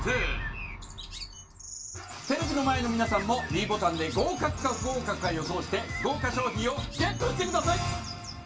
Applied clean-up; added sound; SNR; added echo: none; Bird; 13 dB; reverberation time 0.2 s.